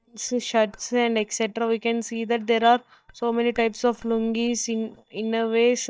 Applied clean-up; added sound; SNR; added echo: neural mask model DeepFilterNet 3.